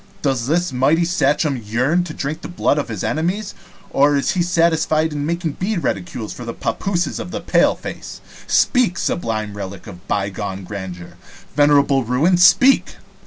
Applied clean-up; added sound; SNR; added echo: none; none; none; none.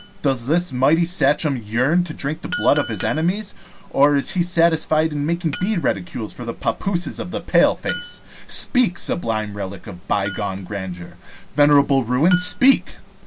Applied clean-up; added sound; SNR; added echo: none; Chink, clink; 10 dB; none.